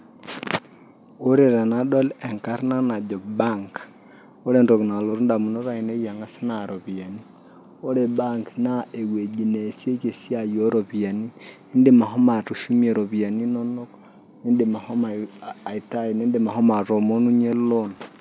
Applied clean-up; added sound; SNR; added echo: none; none; none; none.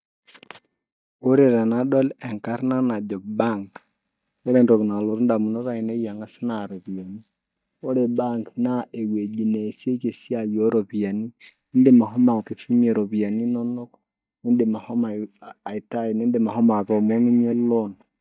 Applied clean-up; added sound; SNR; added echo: neural mask model DeepFilterNet 3.